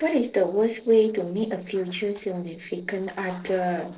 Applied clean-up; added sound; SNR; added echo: neural separator model SepFormer DNS4.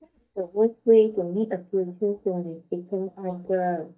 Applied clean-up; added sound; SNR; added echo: neural mask model DeepFilterNet 3.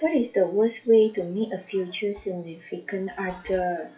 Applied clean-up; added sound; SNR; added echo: classical method WPE with log-MMSE.